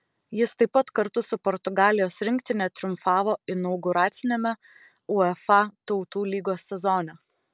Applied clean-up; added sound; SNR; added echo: none; none; none; none.